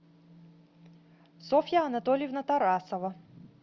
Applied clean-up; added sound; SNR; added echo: none; none; none; none.